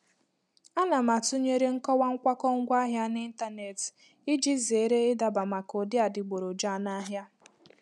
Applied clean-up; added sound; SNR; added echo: none; none; none; none.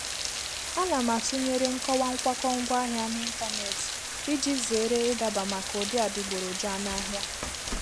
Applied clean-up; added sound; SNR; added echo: none; Rain; 3 dB; none.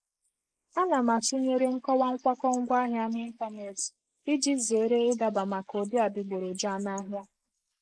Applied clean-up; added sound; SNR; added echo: neural mask model Resemble Enhance denoiser.